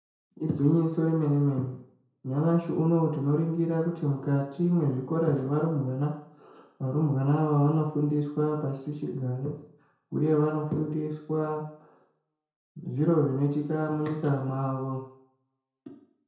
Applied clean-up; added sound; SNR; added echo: none; none; none; reverberation time 0.5 s.